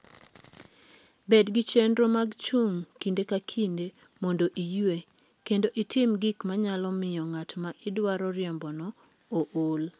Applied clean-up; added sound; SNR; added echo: none; none; none; none.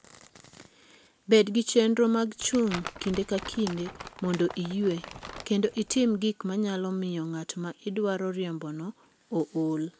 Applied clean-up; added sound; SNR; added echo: none; Crumpling, crinkling; 14 dB; none.